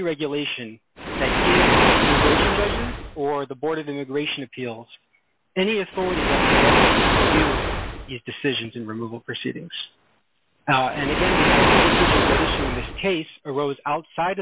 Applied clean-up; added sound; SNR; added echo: none; Waves, surf; -4 dB; none.